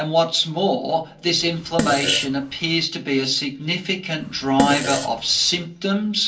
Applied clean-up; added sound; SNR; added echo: none; Fart; 6 dB; reverberation time 0.3 s.